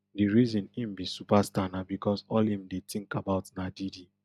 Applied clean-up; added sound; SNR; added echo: none; none; none; none.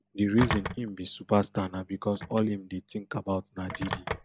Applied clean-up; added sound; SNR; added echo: none; Telephone; 8 dB; none.